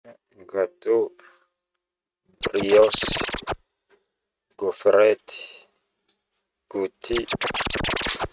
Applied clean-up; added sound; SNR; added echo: neural mask model RNNoise.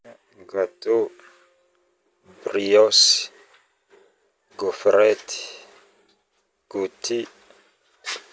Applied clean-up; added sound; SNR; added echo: none; none; none; none.